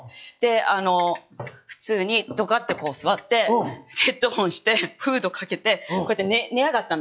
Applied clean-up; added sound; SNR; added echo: classical method log-MMSE.